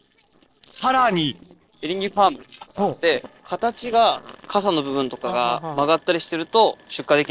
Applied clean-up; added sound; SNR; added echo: neural separator model SepFormer DNS4.